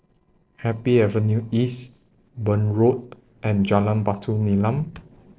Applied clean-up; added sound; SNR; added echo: neural separator model SepFormer DNS4.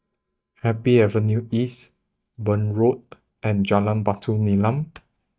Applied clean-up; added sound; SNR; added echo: neural mask model DeepFilterNet 3.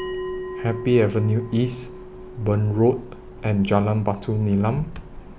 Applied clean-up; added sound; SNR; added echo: none; Bell; 14 dB; none.